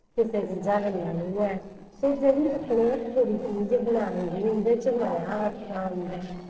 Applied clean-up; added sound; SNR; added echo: neural separator model SepFormer DNS4.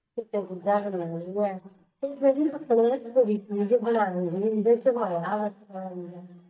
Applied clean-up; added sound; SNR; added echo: neural mask model DeepFilterNet 3.